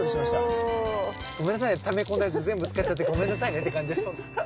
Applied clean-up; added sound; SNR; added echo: none; Glass; 18 dB; none.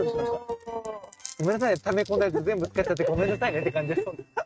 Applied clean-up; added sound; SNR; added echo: neural mask model RNNoise.